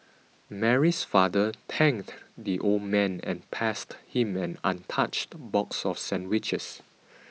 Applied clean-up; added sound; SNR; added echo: none; none; none; none.